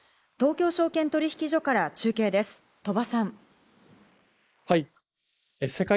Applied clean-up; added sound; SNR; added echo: neural mask model Resemble Enhance denoiser.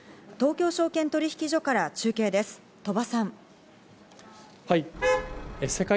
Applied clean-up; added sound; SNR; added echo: none; Traffic noise, roadway noise / Vehicle horn, car horn, honking; 1 dB; none.